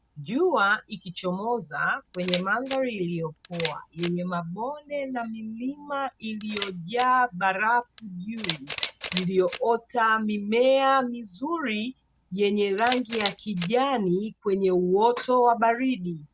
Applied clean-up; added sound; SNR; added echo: none; Camera; 11 dB; none.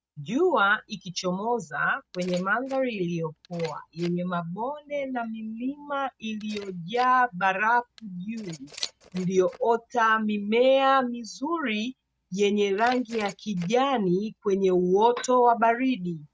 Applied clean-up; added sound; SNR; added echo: neural mask model RNNoise.